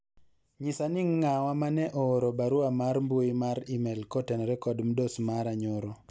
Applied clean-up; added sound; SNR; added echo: none; none; none; none.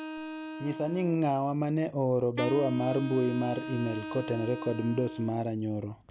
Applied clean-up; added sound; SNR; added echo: none; Wind instrument, woodwind instrument; 10 dB; none.